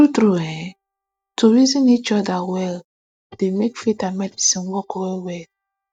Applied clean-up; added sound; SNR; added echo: neural mask model DeepFilterNet 3.